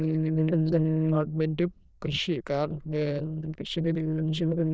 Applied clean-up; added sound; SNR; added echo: neural diffusion model UNIVERSE++.